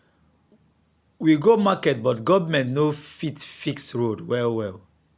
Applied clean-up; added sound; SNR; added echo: none; none; none; none.